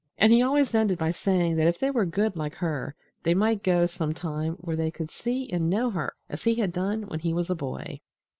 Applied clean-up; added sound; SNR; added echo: none; none; none; none.